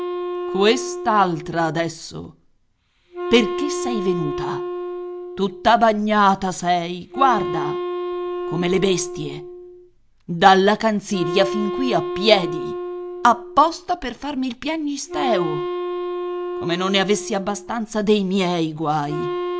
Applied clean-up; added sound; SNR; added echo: none; Wind instrument, woodwind instrument; 7 dB; none.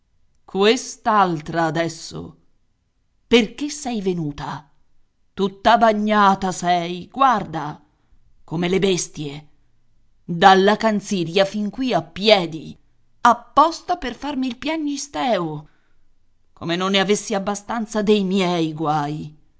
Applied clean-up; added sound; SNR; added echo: none; none; none; none.